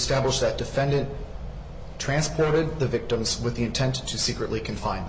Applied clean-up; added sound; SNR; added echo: none; none; none; none.